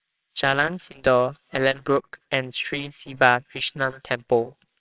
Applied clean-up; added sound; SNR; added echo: neural separator model SepFormer WHAMR!.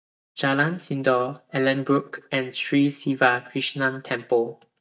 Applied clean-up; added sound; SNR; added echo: neural mask model DeepFilterNet 3.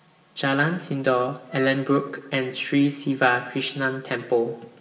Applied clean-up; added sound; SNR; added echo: none; Wind instrument, woodwind instrument; 17 dB; reverberation time 0.9 s.